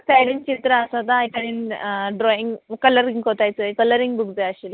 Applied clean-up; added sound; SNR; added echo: none; none; none; none.